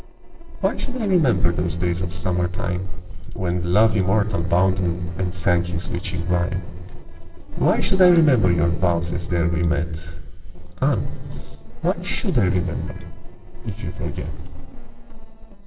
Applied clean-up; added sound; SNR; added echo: neural separator model SepFormer DNS4.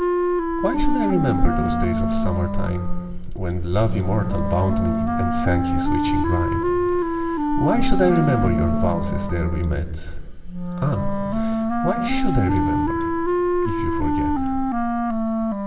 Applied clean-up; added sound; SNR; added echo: none; Wind instrument, woodwind instrument; 1 dB; reverberation time 2.4 s.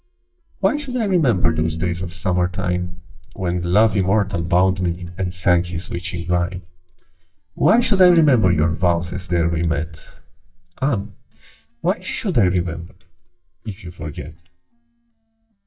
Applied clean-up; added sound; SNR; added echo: neural mask model DeepFilterNet 3.